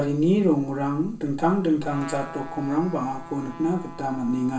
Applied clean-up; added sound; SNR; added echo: none; Trumpet; 18 dB; reverberation time 0.4 s.